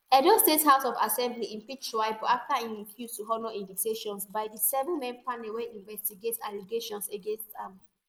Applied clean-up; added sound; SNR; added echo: neural mask model Resemble Enhance denoiser.